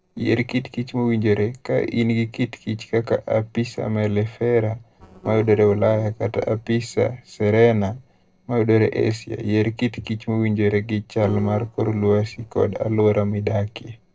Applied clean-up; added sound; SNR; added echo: neural separator model SepFormer DNS4.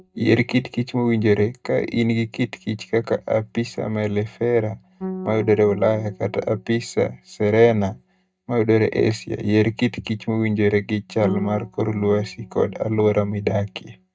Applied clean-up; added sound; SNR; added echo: neural mask model DeepFilterNet 3.